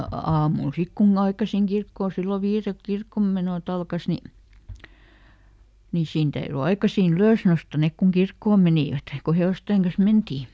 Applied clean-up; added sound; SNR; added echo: none; none; none; none.